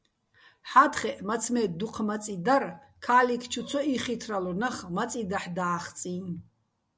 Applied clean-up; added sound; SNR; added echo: none; none; none; none.